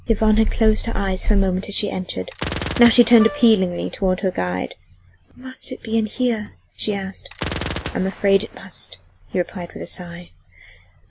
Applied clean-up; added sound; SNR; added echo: none; Wind instrument, woodwind instrument + Gunshot, gunfire; 14 dB; none.